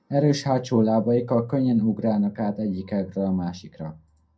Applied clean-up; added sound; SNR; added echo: none; none; none; reverberation time 0.2 s.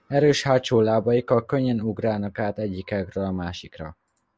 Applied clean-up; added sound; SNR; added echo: none; none; none; none.